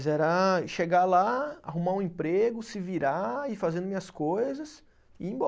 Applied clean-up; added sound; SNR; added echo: none; none; none; none.